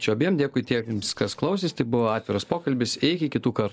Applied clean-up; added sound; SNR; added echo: neural separator model SepFormer DNS4.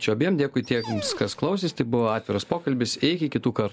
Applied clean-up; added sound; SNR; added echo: none; Dog; 14 dB; none.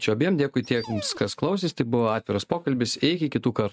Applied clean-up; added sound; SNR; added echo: neural mask model RNNoise.